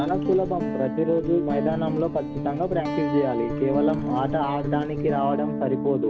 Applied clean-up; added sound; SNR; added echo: none; Guitar; 3 dB; none.